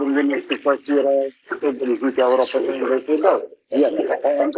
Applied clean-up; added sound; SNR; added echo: neural mask model Resemble Enhance denoiser.